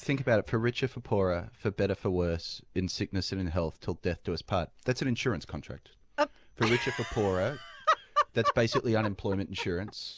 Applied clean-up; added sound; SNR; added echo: none; none; none; none.